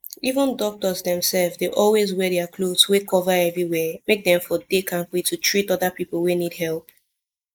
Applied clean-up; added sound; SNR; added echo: neural mask model Resemble Enhance denoiser.